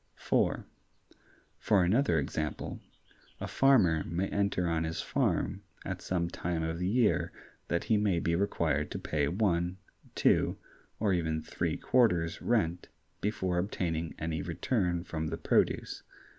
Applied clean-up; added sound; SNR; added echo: none; none; none; none.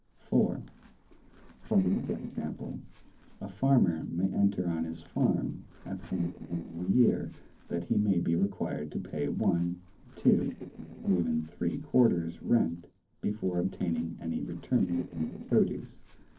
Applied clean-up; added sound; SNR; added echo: neural separator model SepFormer DNS4.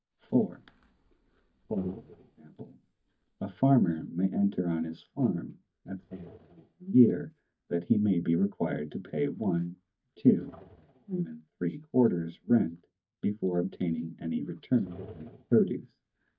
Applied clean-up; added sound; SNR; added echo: neural mask model DeepFilterNet 3.